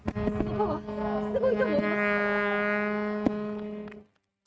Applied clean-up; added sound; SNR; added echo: neural mask model RNNoise.